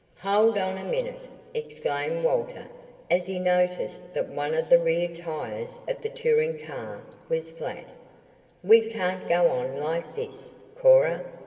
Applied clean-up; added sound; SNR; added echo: none; none; none; reverberation time 2.0 s.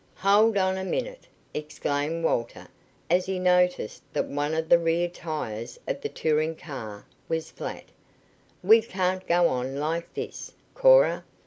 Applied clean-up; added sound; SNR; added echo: none; none; none; none.